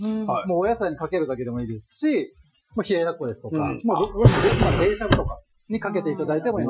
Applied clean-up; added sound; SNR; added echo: classical method Wiener filter.